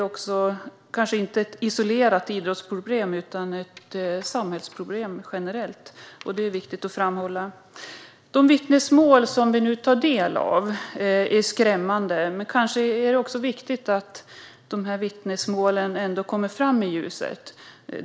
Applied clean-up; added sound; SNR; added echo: none; none; none; none.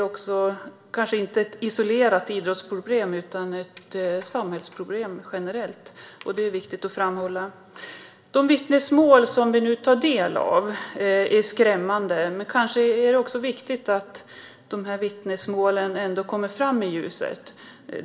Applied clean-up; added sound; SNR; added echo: none; none; none; reverberation time 2.3 s.